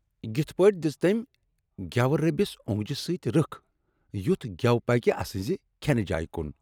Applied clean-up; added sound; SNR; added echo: none; none; none; none.